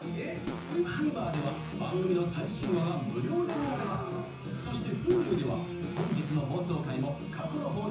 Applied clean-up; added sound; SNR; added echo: none; Fart; 13 dB; reverberation time 0.6 s.